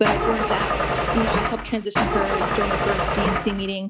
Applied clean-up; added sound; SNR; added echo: none; Engine starting / Car; -3 dB; none.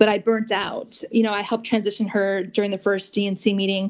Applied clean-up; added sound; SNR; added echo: none; none; none; none.